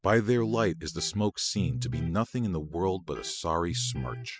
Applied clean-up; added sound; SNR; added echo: classical method spectral subtraction.